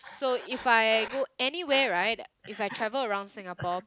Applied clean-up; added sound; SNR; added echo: none; Breathing; 16 dB; none.